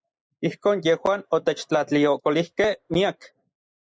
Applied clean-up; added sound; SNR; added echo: neural mask model Resemble Enhance denoiser.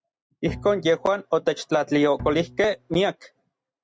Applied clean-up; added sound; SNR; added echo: none; Bowed string instrument; 17 dB; none.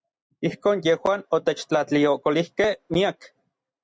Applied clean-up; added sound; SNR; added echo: none; none; none; none.